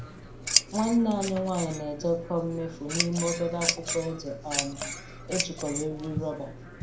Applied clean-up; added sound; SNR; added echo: none; Scissors; 3 dB; reverberation time 0.4 s.